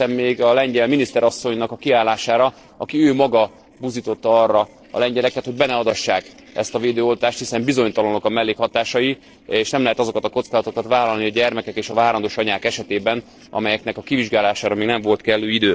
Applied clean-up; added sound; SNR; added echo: neural separator model SepFormer DNS4.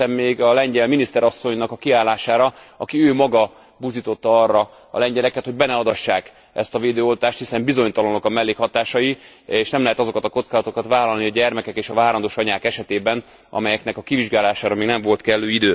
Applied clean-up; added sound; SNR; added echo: none; none; none; none.